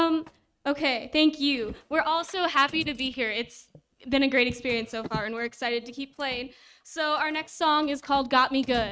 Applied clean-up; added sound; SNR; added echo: neural mask model RNNoise.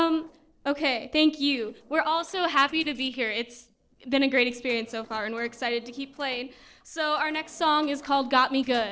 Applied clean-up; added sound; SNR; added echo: neural separator model SepFormer DNS4.